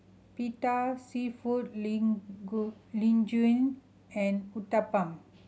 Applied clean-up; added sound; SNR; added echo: none; none; none; none.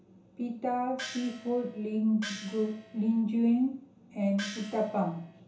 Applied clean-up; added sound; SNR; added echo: none; Gong; 14 dB; reverberation time 0.7 s.